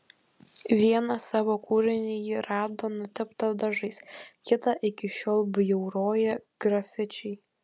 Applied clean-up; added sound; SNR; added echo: none; none; none; none.